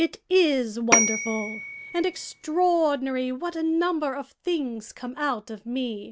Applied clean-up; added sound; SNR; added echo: none; Bell / Telephone; 2 dB; none.